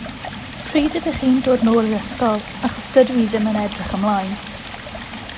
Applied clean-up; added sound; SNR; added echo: none; Stream; 11 dB; none.